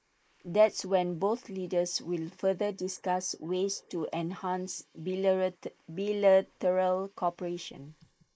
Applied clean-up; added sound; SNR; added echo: neural mask model Resemble Enhance denoiser.